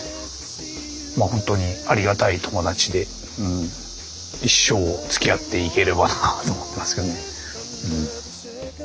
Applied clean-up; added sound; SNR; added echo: none; none; none; none.